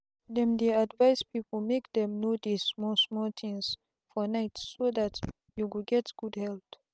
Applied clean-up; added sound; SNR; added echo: none; none; none; none.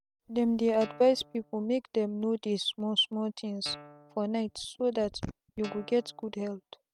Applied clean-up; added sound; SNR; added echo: none; Guitar; 19 dB; none.